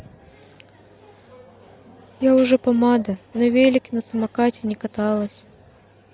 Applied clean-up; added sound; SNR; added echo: none; none; none; none.